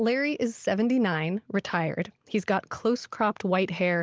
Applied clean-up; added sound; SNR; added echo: none; none; none; none.